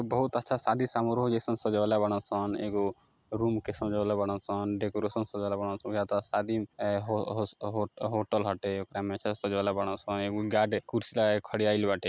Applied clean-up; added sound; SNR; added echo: none; none; none; none.